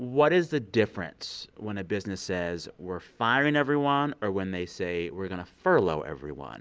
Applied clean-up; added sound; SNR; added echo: none; none; none; none.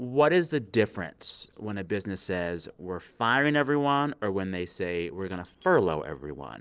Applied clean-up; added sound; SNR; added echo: neural separator model SepFormer DNS4.